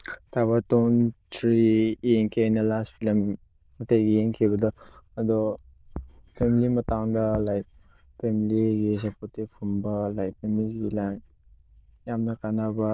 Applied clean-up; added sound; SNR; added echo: neural diffusion model UNIVERSE++.